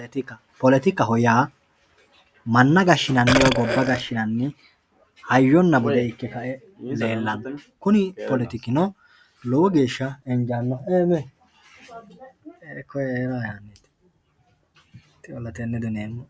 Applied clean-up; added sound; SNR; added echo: none; Burping, eructation; 0 dB; none.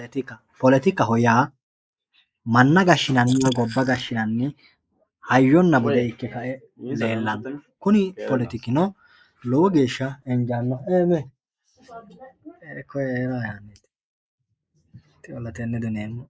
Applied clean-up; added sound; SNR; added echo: neural mask model Resemble Enhance denoiser.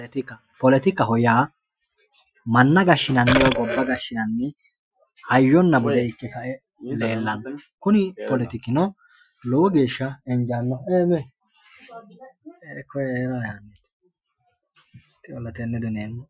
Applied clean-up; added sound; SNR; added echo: classical method Wiener filter.